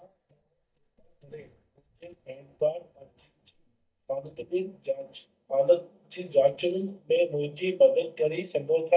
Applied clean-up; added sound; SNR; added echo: neural mask model DeepFilterNet 3.